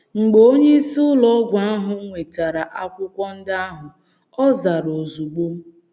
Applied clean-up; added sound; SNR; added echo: none; none; none; none.